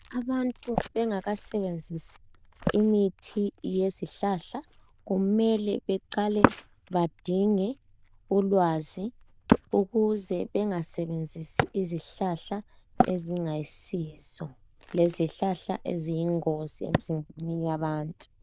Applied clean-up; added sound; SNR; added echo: neural diffusion model UNIVERSE++.